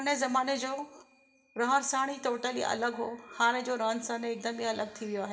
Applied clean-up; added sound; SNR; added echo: none; none; none; reverberation time 0.6 s.